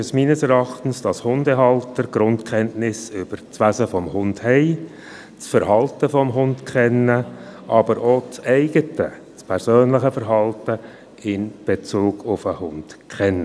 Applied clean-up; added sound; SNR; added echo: none; none; none; none.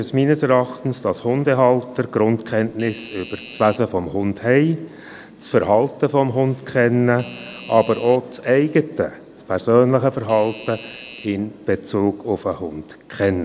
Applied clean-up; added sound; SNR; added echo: none; Doorbell; 16 dB; none.